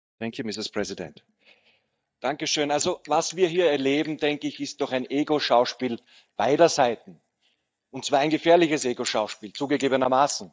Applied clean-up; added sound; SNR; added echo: neural mask model DeepFilterNet 3.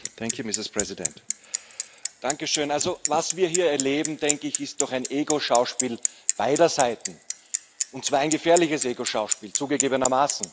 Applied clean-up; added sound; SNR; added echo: none; Bicycle; 6 dB; none.